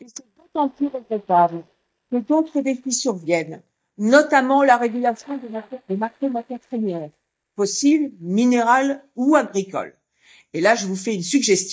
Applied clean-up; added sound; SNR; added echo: neural mask model DeepFilterNet 3.